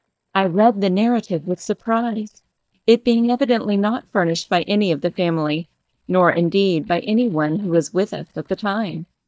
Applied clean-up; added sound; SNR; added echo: neural mask model DeepFilterNet 3.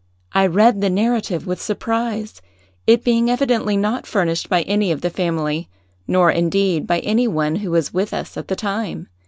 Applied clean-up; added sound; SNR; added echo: none; none; none; none.